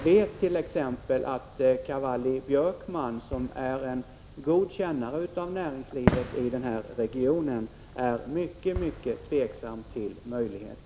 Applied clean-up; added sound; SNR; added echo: none; Fireworks; 10 dB; none.